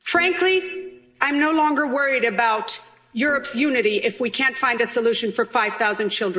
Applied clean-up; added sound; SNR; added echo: neural separator model SepFormer DNS4.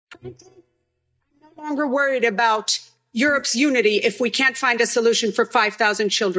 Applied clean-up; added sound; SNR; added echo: neural mask model DeepFilterNet 3.